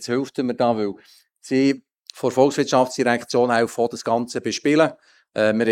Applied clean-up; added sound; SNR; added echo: neural mask model Resemble Enhance denoiser.